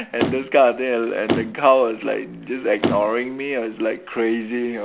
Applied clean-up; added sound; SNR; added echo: none; Motor vehicle (road); 7 dB; none.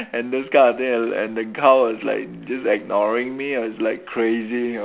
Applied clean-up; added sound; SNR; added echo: none; none; none; none.